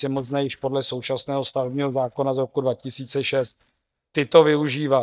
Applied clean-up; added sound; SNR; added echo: neural mask model DeepFilterNet 3.